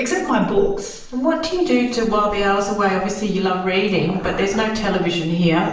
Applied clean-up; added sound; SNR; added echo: none; Dog; 17 dB; reverberation time 0.7 s.